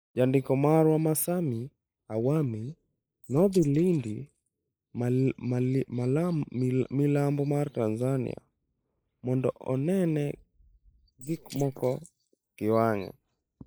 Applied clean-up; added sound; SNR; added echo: neural mask model Resemble Enhance denoiser.